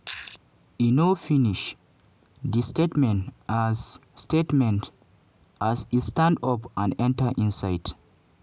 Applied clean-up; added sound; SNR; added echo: none; none; none; none.